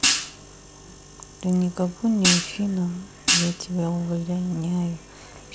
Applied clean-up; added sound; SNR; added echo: none; Hi-hat; -1 dB; none.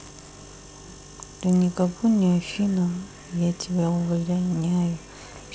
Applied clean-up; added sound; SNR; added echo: none; none; none; none.